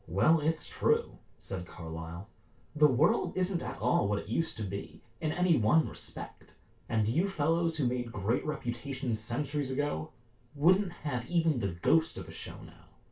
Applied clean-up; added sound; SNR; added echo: none; none; none; reverberation time 0.2 s.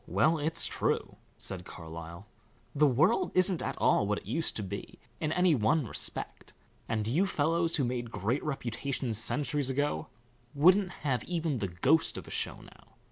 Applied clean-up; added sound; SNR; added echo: none; none; none; none.